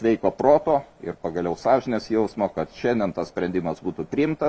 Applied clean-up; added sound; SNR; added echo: none; none; none; none.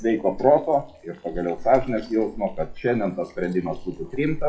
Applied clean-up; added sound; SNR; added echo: classical method WPE with log-MMSE.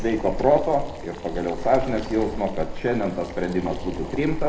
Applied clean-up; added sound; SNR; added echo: none; Boiling; 6 dB; reverberation time 0.9 s.